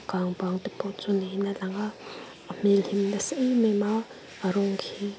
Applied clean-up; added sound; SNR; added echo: none; none; none; none.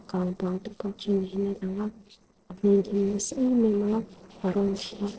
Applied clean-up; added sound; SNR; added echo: neural separator model SepFormer DNS4.